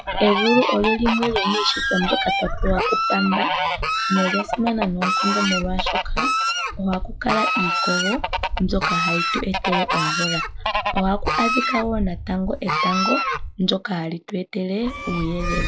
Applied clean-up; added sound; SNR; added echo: classical method log-MMSE.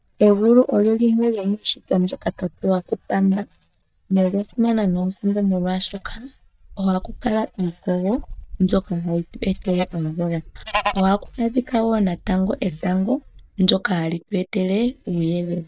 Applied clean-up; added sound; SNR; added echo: neural mask model DeepFilterNet 3.